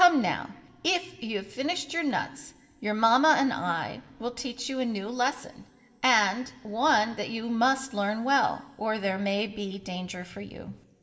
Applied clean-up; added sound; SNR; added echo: none; none; none; reverberation time 1.5 s.